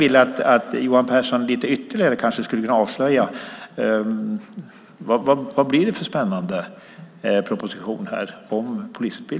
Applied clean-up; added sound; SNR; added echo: none; none; none; none.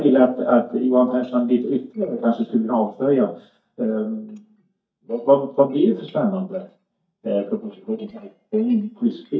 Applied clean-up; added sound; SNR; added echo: neural mask model DeepFilterNet 3.